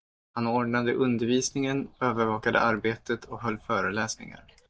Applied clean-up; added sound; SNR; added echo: neural mask model DeepFilterNet 3.